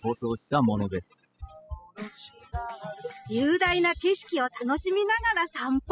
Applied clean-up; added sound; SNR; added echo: classical method spectral subtraction.